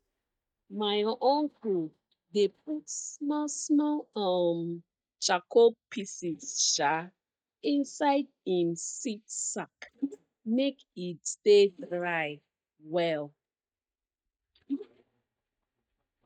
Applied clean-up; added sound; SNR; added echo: neural mask model DeepFilterNet 3.